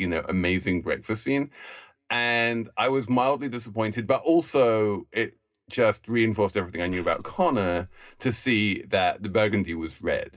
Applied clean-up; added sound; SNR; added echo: neural separator model SepFormer DNS4.